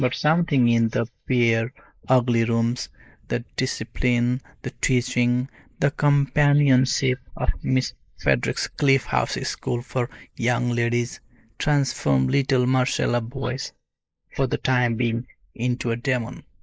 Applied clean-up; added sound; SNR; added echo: neural mask model Resemble Enhance denoiser.